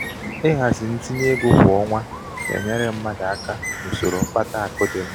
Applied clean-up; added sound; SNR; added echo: none; Bird; 10 dB; none.